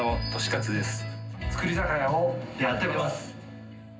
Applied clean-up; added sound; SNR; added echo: none; none; none; reverberation time 0.4 s.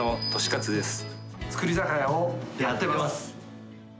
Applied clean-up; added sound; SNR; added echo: none; none; none; none.